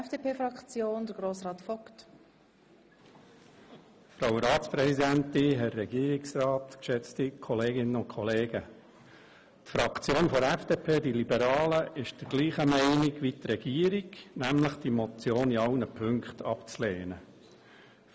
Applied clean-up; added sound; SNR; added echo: none; none; none; none.